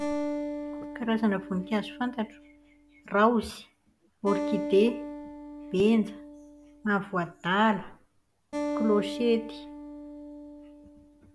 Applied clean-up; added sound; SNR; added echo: none; Acoustic guitar; 8 dB; none.